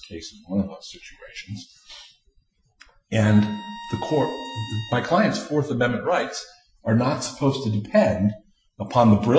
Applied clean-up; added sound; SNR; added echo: classical method Wiener filter.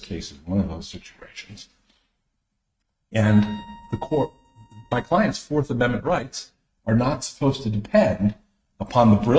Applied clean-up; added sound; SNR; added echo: neural mask model RNNoise.